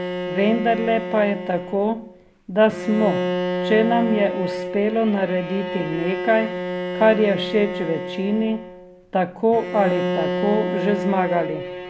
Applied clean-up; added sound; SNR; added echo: none; Bowed string instrument; 5 dB; none.